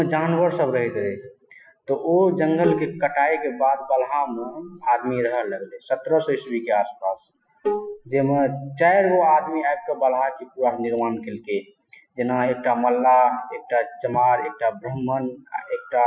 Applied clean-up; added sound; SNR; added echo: classical method Wiener filter.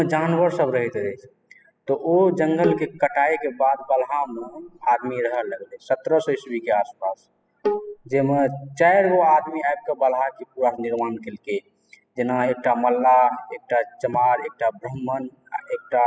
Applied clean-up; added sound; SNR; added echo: classical method spectral subtraction.